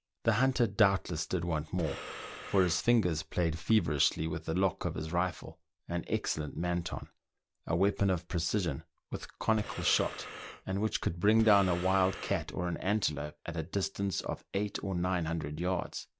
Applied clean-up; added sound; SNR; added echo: none; Breathing; 12 dB; none.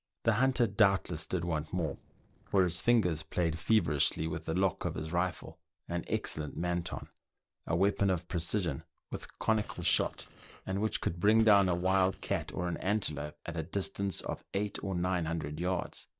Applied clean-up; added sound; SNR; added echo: neural separator model SepFormer DNS4.